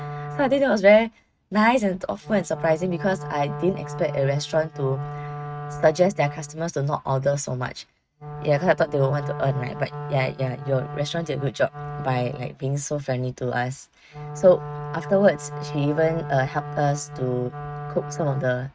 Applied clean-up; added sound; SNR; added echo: neural mask model RNNoise.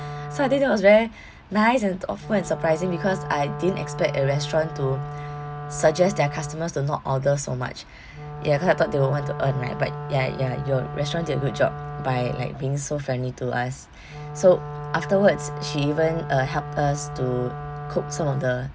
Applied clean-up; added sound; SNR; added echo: none; Wind instrument, woodwind instrument; 10 dB; none.